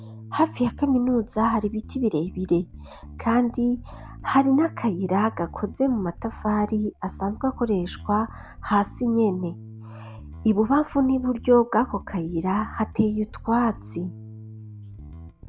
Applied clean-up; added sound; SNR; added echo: none; Bass guitar; 16 dB; none.